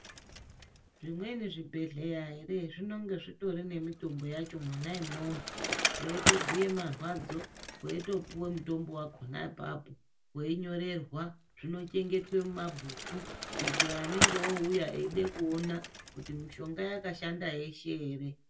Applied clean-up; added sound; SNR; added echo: none; Bicycle; 2 dB; reverberation time 0.2 s.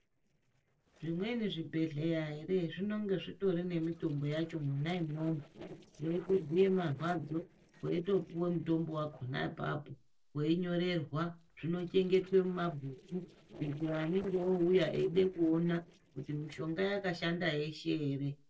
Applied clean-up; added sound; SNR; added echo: neural separator model SepFormer DNS4.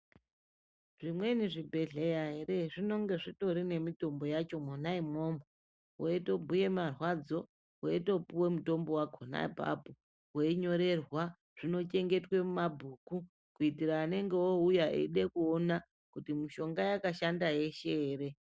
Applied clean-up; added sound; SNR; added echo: none; none; none; none.